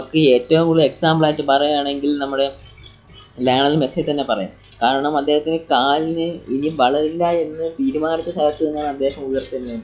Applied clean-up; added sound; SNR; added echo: classical method log-MMSE.